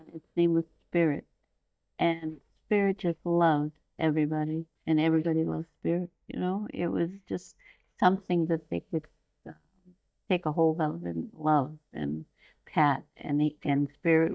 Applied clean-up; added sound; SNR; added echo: neural mask model DeepFilterNet 3.